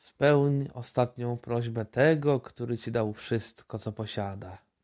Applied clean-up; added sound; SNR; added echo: none; none; none; none.